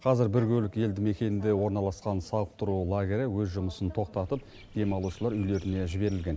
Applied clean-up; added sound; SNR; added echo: none; none; none; none.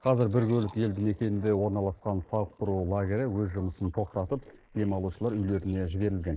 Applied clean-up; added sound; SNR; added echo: neural mask model Resemble Enhance denoiser.